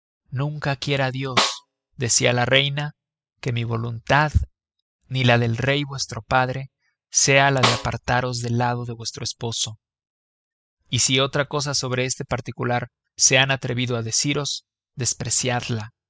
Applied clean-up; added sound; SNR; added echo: classical method spectral subtraction.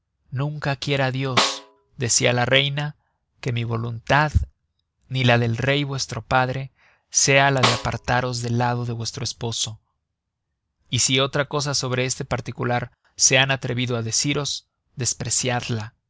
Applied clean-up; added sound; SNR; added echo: none; Snare drum; 3 dB; none.